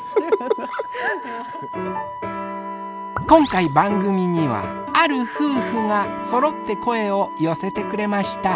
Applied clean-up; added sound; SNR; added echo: none; Wind instrument, woodwind instrument; 11 dB; none.